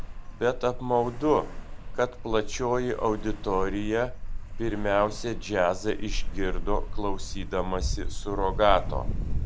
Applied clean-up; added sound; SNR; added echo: none; Ocean; 2 dB; none.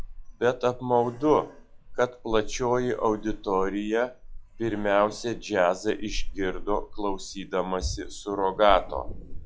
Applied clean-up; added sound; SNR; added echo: classical method log-MMSE.